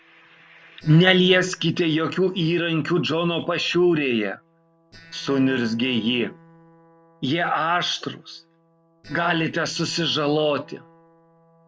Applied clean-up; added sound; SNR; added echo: neural separator model SepFormer DNS4.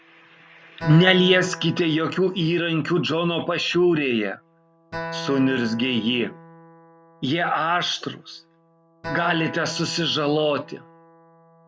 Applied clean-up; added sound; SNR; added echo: none; Acoustic guitar; 15 dB; none.